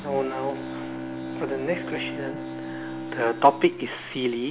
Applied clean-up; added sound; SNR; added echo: none; Bowed string instrument; 8 dB; none.